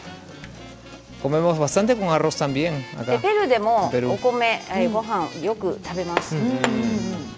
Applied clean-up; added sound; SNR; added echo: none; none; none; none.